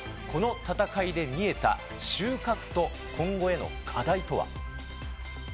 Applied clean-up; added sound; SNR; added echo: none; none; none; none.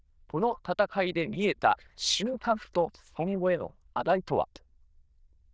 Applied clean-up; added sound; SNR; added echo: neural diffusion model UNIVERSE++.